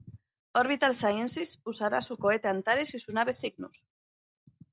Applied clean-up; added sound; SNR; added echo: none; none; none; none.